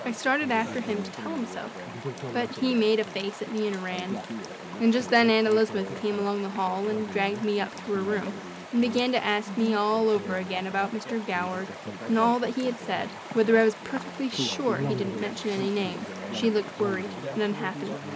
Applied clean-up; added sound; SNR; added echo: none; Chatter / Stream; 9 dB; none.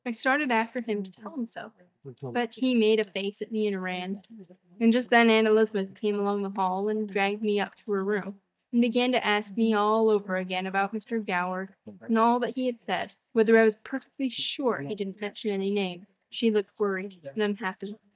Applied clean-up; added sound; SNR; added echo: neural mask model DeepFilterNet 3.